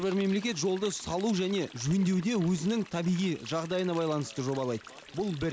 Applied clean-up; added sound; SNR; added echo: none; Stream; 20 dB; none.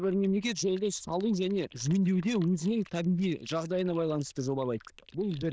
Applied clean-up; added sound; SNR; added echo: neural diffusion model UNIVERSE++.